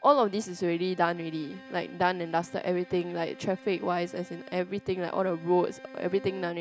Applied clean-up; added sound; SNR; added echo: none; Bowed string instrument; 20 dB; none.